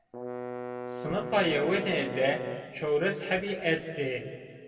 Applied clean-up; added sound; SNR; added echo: none; Bowed string instrument; 8 dB; reverberation time 2.2 s.